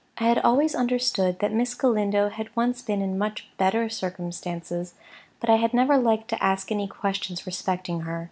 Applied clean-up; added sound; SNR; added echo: none; none; none; none.